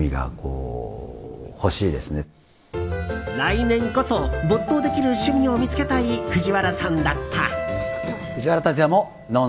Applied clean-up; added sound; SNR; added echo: none; none; none; none.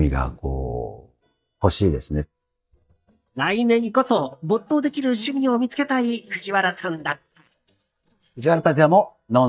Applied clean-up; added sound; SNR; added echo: neural mask model DeepFilterNet 3.